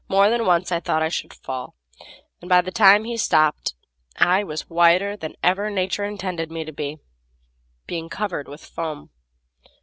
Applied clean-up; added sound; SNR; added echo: none; none; none; none.